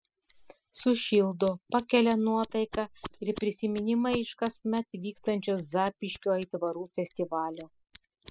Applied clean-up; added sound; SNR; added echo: classical method spectral subtraction.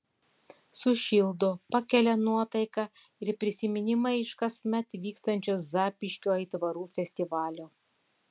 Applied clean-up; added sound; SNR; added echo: none; none; none; none.